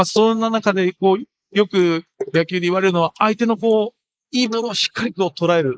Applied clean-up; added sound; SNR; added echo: neural mask model Resemble Enhance denoiser.